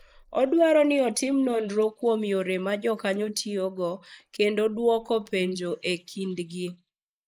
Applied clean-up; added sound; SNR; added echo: neural mask model Resemble Enhance denoiser.